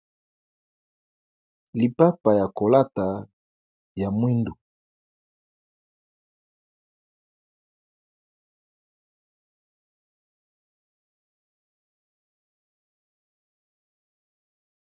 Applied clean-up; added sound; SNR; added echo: none; none; none; none.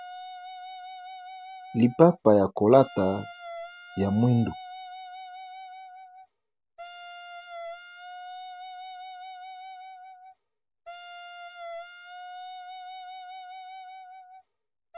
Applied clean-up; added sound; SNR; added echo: none; Wind instrument, woodwind instrument; 13 dB; none.